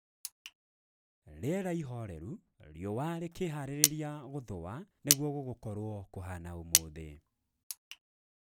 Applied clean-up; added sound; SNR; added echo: none; Cutlery, silverware; -5 dB; none.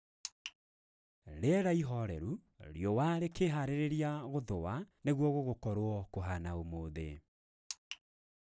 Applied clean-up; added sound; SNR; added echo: none; none; none; none.